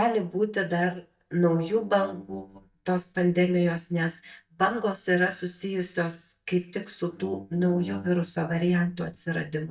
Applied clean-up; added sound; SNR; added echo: neural mask model DeepFilterNet 3.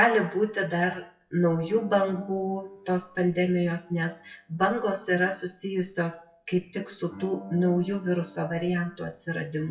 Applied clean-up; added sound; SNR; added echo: classical method WPE with log-MMSE.